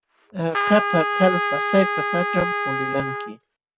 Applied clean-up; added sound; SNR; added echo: none; Trumpet; 1 dB; none.